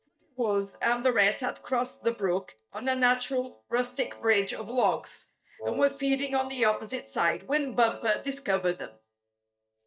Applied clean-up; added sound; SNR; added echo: neural mask model DeepFilterNet 3.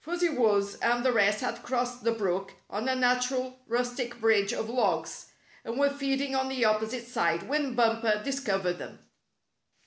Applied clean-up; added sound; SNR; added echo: none; none; none; none.